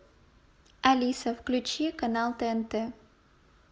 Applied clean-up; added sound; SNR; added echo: none; none; none; none.